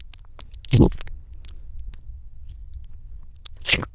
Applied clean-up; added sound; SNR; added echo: neural diffusion model UNIVERSE++.